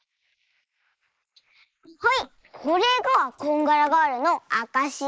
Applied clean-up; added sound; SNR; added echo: neural mask model Resemble Enhance denoiser.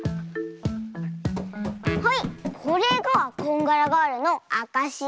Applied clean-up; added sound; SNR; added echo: none; Run; 11 dB; none.